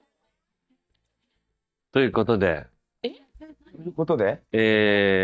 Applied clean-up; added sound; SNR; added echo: neural mask model DeepFilterNet 3.